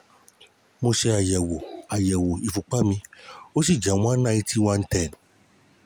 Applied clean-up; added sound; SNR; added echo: none; none; none; none.